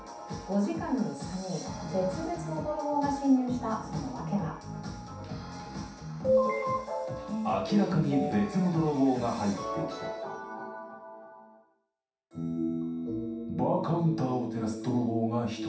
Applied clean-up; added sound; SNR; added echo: none; none; none; reverberation time 0.7 s.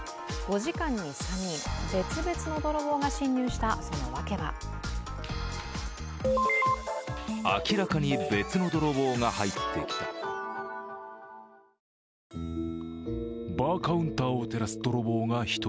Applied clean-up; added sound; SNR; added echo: none; none; none; none.